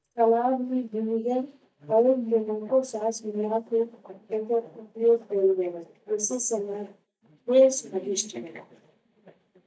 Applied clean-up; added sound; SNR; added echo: neural mask model DeepFilterNet 3.